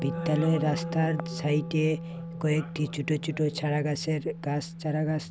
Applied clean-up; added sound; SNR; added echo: none; Wind instrument, woodwind instrument; 8 dB; none.